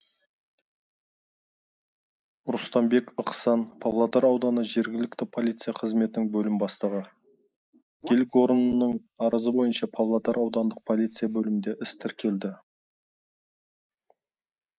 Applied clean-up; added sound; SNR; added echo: neural mask model Resemble Enhance denoiser.